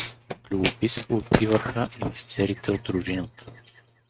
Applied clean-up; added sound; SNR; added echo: neural mask model RNNoise.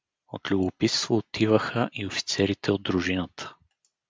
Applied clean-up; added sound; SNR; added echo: none; none; none; none.